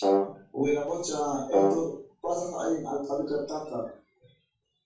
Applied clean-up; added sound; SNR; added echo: none; Brass instrument; -3 dB; reverberation time 0.3 s.